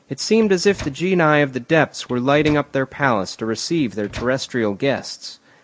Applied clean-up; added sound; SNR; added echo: none; Microwave oven; 20 dB; none.